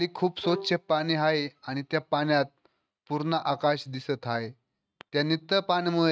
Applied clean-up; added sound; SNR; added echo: neural mask model RNNoise.